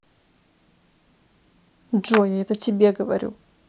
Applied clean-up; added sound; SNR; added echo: none; Clapping; 10 dB; none.